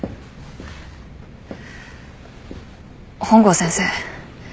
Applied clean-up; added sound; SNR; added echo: none; none; none; none.